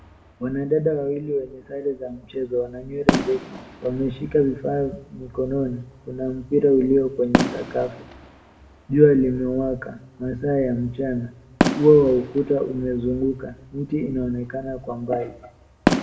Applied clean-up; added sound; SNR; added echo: none; Fireworks; 7 dB; reverberation time 0.6 s.